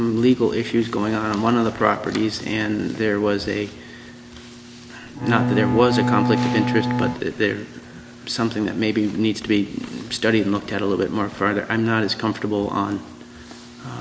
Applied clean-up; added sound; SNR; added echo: none; Bowed string instrument; 0 dB; none.